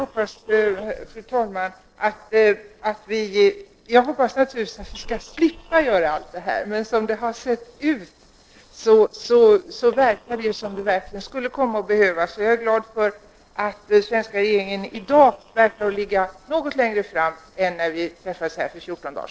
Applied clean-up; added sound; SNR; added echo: neural separator model SepFormer DNS4.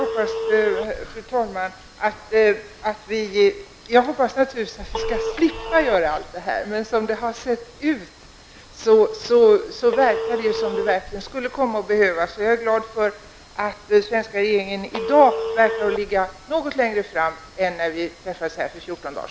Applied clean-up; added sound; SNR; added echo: none; Telephone; 11 dB; none.